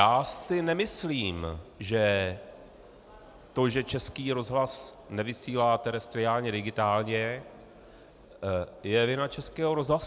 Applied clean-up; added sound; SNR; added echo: none; none; none; none.